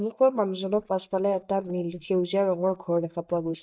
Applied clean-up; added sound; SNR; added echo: neural mask model DeepFilterNet 3.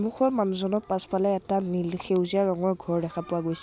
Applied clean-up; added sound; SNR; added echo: none; none; none; none.